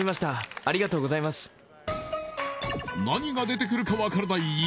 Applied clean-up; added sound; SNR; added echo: none; none; none; none.